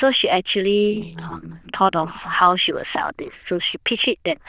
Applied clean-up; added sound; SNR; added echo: neural diffusion model UNIVERSE++.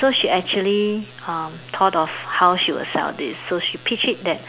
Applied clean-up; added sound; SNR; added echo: none; none; none; none.